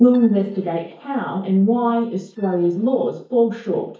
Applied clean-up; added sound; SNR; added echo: neural mask model DeepFilterNet 3.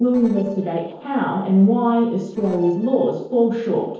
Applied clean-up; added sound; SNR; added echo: neural separator model SepFormer DNS4.